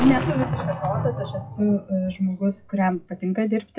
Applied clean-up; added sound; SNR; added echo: classical method WPE with log-MMSE.